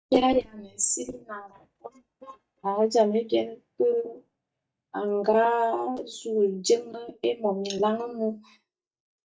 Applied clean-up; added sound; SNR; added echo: neural mask model DeepFilterNet 3.